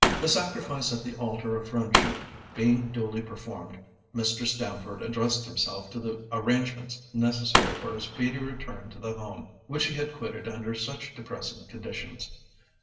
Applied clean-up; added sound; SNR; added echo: none; Fireworks; -2 dB; reverberation time 0.9 s.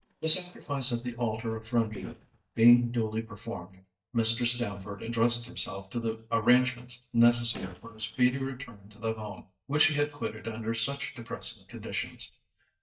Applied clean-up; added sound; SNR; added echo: neural mask model DeepFilterNet 3.